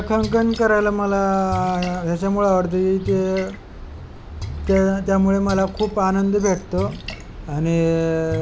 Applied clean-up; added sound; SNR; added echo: none; Glass + Splash, splatter; 12 dB; none.